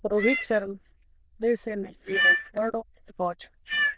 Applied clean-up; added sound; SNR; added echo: neural diffusion model UNIVERSE++.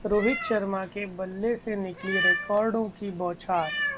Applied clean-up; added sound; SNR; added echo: none; Meow; 4 dB; none.